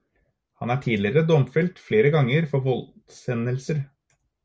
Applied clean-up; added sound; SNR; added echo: none; none; none; none.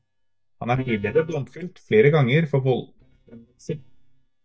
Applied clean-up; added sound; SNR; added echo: neural mask model DeepFilterNet 3.